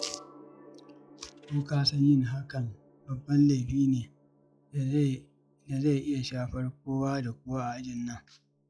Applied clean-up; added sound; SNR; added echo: classical method log-MMSE.